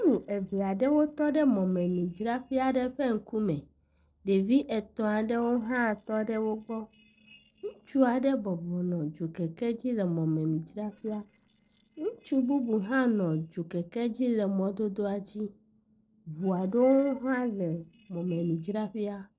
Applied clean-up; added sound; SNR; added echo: neural separator model SepFormer DNS4.